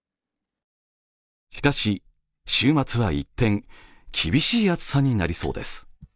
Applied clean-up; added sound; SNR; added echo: neural mask model DeepFilterNet 3.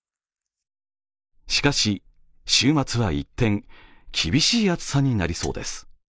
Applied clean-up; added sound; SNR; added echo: neural mask model Resemble Enhance denoiser.